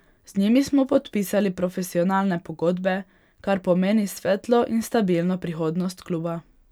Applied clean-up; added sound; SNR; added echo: none; none; none; none.